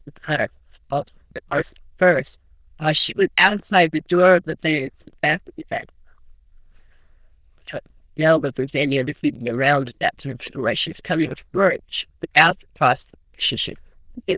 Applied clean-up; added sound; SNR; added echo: neural diffusion model UNIVERSE++.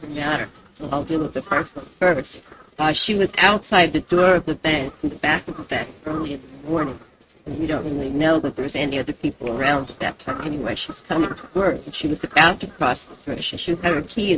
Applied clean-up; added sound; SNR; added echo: neural mask model RNNoise.